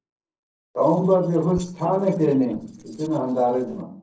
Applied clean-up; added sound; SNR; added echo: neural separator model SepFormer DNS4.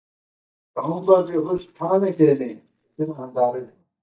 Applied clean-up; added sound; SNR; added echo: neural mask model DeepFilterNet 3.